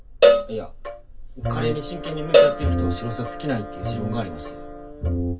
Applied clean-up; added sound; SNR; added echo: none; Cowbell; -4 dB; reverberation time 0.1 s.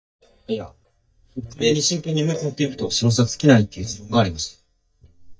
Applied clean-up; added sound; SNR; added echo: neural mask model DeepFilterNet 3.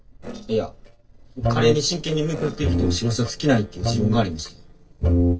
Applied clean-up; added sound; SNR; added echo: neural separator model SepFormer DNS4.